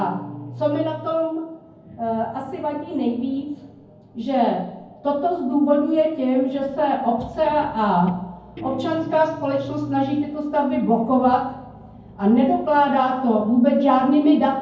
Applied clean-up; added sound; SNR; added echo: none; Guitar; 19 dB; reverberation time 0.9 s.